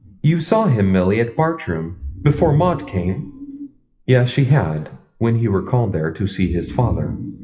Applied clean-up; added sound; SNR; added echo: classical method WPE with log-MMSE.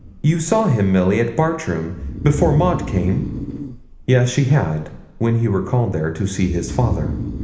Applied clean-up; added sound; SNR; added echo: none; Breathing; 10 dB; reverberation time 1.0 s.